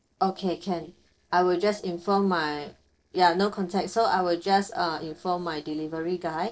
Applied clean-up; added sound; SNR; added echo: neural separator model SepFormer DNS4.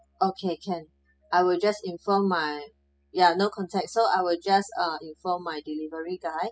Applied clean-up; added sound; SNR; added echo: classical method spectral subtraction.